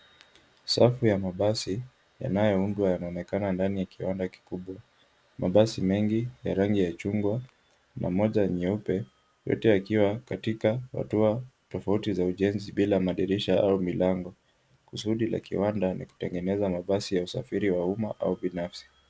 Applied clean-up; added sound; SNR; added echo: none; none; none; none.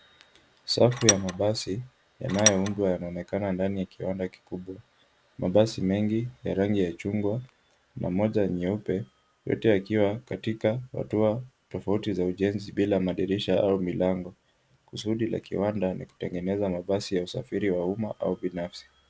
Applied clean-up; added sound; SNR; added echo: none; Tools; 1 dB; none.